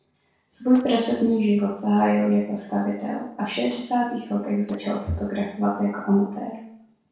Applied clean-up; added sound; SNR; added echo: neural separator model SepFormer DNS4.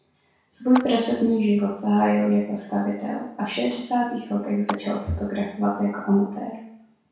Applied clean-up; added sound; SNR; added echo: none; Clapping; 15 dB; reverberation time 0.6 s.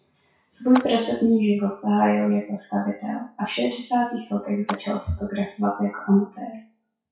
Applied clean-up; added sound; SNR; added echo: classical method WPE with log-MMSE.